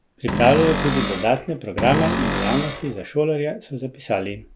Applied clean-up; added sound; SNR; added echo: none; Cupboard open or close; 3 dB; none.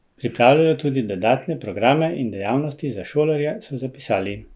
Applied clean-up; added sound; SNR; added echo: none; none; none; none.